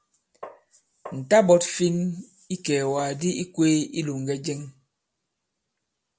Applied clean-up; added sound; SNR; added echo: none; Tap; 19 dB; none.